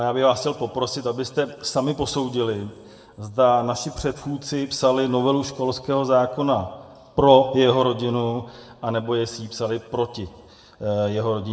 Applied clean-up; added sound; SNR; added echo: none; none; none; reverberation time 1.1 s.